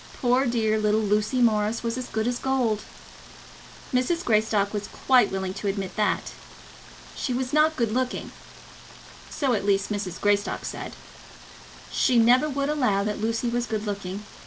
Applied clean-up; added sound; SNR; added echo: none; Rain; 19 dB; reverberation time 0.2 s.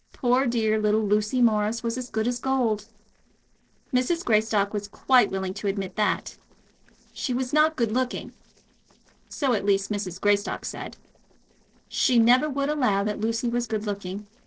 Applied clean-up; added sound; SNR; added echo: neural separator model SepFormer DNS4.